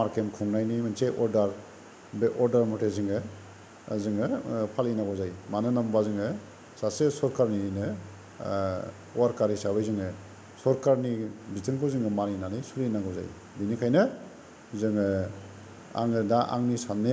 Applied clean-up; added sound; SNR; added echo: none; none; none; none.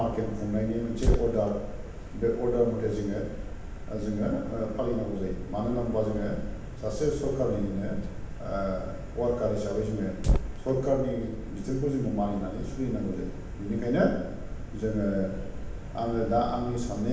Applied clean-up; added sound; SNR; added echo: none; Fire; 4 dB; reverberation time 0.9 s.